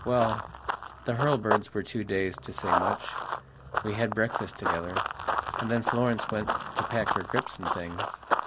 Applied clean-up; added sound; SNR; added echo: none; Run; 1 dB; none.